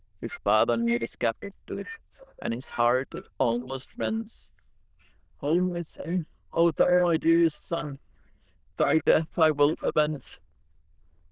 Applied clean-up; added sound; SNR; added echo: neural diffusion model UNIVERSE++.